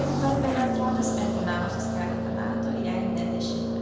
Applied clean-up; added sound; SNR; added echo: none; Car passing by; -4 dB; reverberation time 1.0 s.